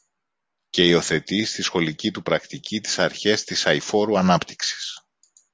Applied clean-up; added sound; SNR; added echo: none; none; none; none.